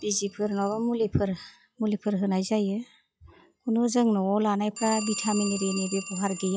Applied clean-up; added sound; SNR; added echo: classical method log-MMSE.